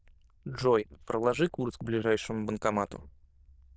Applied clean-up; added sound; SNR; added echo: neural diffusion model UNIVERSE++.